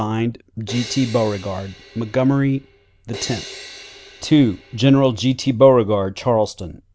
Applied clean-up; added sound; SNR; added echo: none; Crash cymbal; 18 dB; none.